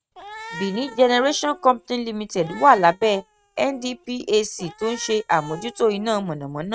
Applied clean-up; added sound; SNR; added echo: neural mask model RNNoise.